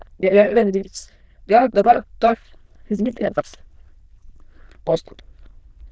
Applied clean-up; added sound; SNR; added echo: neural diffusion model UNIVERSE++.